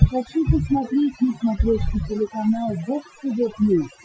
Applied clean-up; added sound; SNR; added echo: classical method Wiener filter.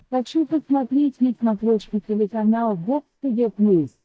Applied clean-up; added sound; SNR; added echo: neural mask model DeepFilterNet 3.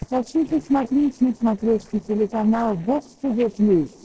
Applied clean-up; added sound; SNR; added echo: neural separator model SepFormer DNS4.